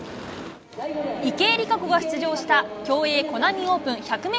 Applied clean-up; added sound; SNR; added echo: none; none; none; none.